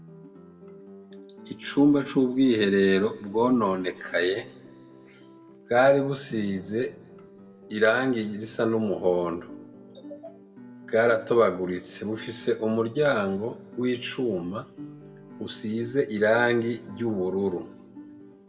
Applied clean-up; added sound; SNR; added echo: none; Guitar; 20 dB; reverberation time 1.0 s.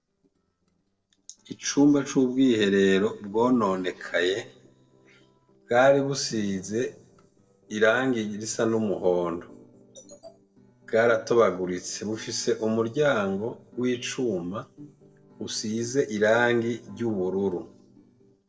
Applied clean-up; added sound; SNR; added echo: neural separator model SepFormer DNS4.